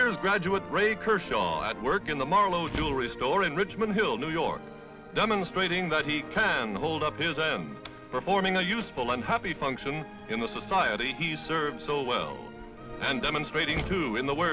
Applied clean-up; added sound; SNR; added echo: none; Slam; 19 dB; none.